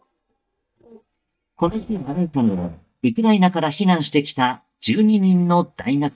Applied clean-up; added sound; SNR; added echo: neural mask model DeepFilterNet 3.